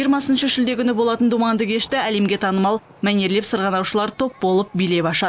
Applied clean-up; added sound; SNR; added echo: none; none; none; none.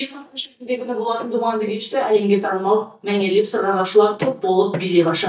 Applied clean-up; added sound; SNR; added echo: neural mask model DeepFilterNet 3.